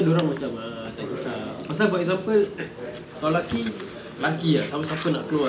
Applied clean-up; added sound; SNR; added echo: none; none; none; none.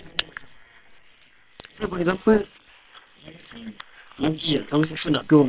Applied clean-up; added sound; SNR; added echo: neural separator model SepFormer WHAM!.